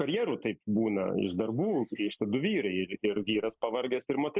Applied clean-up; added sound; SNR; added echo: neural mask model Resemble Enhance denoiser.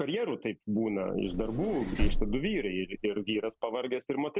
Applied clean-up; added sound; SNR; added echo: none; Vehicle; 2 dB; none.